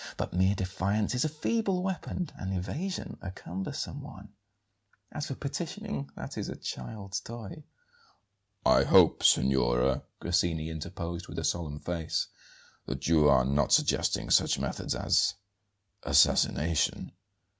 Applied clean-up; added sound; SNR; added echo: none; none; none; none.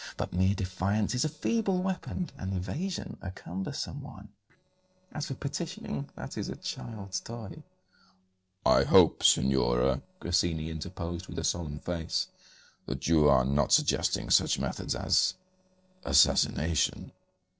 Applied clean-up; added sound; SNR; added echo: neural separator model SepFormer DNS4.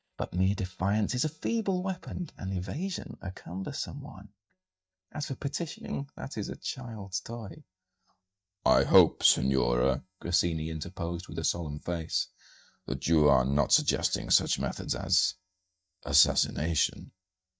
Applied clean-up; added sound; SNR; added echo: neural mask model DeepFilterNet 3.